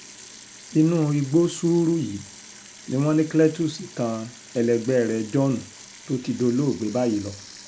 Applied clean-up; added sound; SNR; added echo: none; Sink (filling or washing) / Water tap, faucet; 20 dB; none.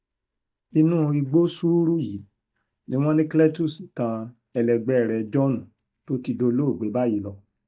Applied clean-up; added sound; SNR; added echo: neural mask model DeepFilterNet 3.